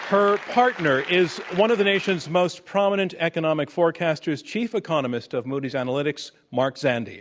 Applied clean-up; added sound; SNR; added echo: none; none; none; none.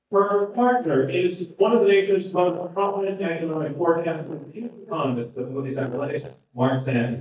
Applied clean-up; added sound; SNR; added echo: neural mask model DeepFilterNet 3.